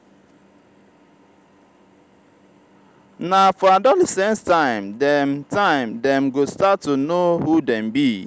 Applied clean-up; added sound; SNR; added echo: none; none; none; none.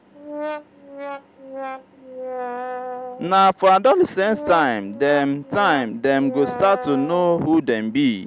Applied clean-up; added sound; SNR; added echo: none; Brass instrument; 12 dB; none.